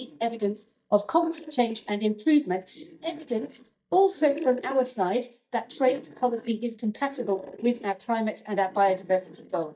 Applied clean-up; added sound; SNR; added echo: neural mask model DeepFilterNet 3.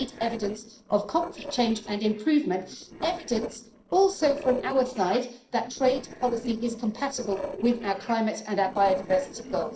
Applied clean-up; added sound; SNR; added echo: neural separator model SepFormer DNS4.